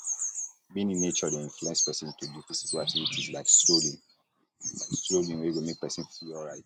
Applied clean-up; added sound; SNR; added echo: neural mask model RNNoise.